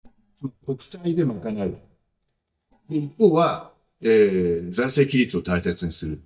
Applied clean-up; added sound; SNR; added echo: neural mask model DeepFilterNet 3.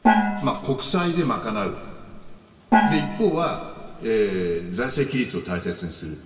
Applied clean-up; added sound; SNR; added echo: none; Gong; 0 dB; reverberation time 2.5 s.